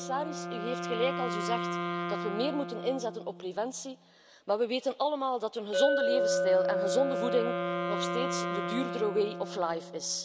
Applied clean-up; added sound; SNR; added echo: none; Wind instrument, woodwind instrument + Chink, clink; 0 dB; none.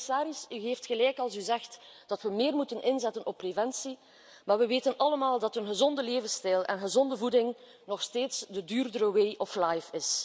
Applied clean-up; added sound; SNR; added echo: none; none; none; none.